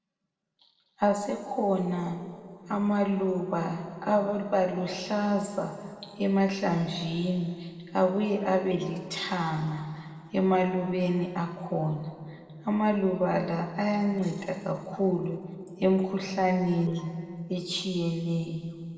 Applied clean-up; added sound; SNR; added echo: neural separator model SepFormer DNS4.